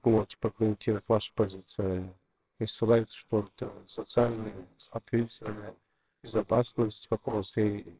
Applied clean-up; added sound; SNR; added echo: neural separator model SepFormer WHAMR!.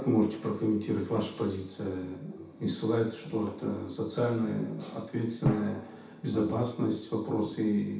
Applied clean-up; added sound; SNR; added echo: none; Drum; 12 dB; reverberation time 0.7 s.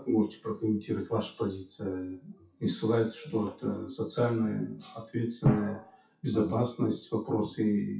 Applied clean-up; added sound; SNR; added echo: classical method WPE with log-MMSE.